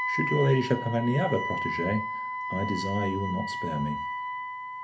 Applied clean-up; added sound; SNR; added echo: none; Wind instrument, woodwind instrument; 4 dB; reverberation time 0.3 s.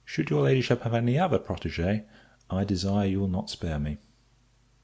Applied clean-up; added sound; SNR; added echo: none; none; none; none.